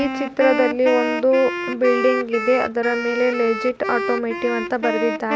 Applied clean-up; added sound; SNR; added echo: none; Wind instrument, woodwind instrument; 5 dB; none.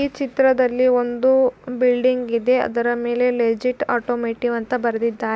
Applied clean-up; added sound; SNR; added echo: none; none; none; none.